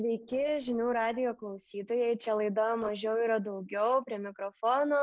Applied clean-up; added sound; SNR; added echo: neural separator model SepFormer DNS4.